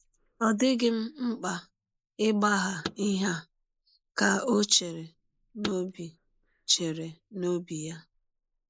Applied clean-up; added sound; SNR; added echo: neural mask model Resemble Enhance denoiser.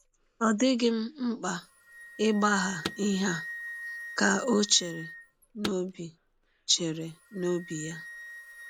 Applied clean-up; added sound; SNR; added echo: none; Car + Wind instrument, woodwind instrument; 14 dB; none.